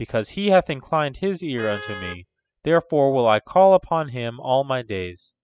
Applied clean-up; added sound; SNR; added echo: classical method spectral subtraction.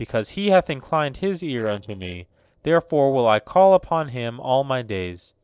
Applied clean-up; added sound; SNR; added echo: neural separator model SepFormer DNS4.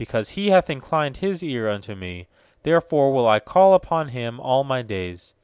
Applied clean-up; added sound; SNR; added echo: none; none; none; none.